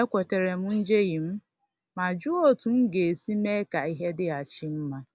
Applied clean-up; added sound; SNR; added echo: none; none; none; none.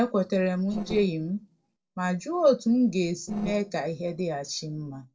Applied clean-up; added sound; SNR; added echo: neural separator model SepFormer DNS4.